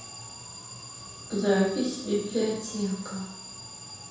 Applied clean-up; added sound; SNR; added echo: none; Alarm; 12 dB; reverberation time 0.6 s.